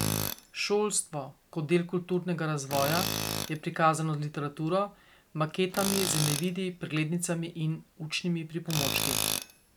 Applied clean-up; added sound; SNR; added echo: none; Tools; 5 dB; none.